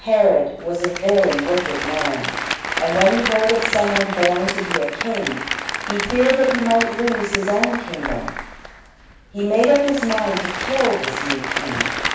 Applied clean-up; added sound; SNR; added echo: none; Applause; 5 dB; reverberation time 0.7 s.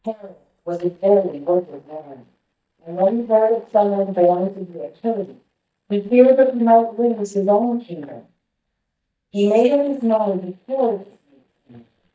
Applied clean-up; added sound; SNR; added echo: neural mask model DeepFilterNet 3.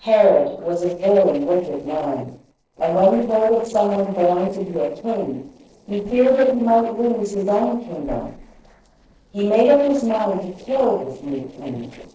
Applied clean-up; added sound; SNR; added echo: neural separator model SepFormer DNS4.